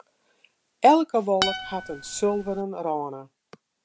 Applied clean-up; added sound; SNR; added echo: none; Acoustic guitar; 7 dB; none.